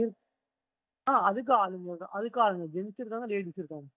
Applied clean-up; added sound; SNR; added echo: neural mask model DeepFilterNet 3.